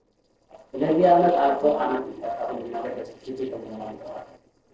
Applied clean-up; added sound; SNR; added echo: neural separator model SepFormer DNS4.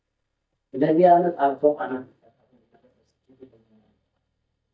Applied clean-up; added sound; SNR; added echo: neural mask model DeepFilterNet 3.